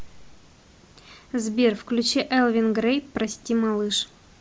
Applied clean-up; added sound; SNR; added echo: none; none; none; none.